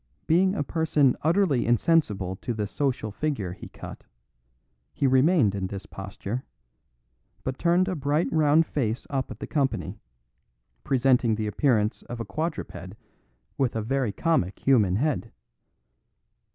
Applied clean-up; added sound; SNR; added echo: none; none; none; none.